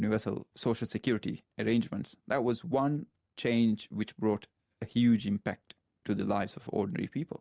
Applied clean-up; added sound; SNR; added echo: none; none; none; none.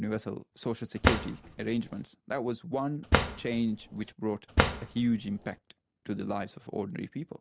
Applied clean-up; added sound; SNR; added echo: none; Drawer open or close; -3 dB; none.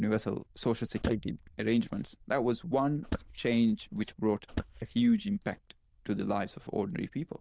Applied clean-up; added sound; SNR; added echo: neural diffusion model UNIVERSE++.